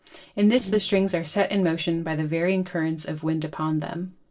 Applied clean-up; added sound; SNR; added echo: neural separator model SepFormer DNS4.